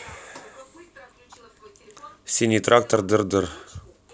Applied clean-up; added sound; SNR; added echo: none; none; none; none.